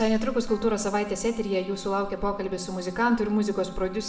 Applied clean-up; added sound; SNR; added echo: none; Trumpet; 20 dB; reverberation time 0.7 s.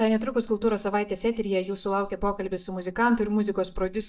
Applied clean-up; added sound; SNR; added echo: neural mask model DeepFilterNet 3.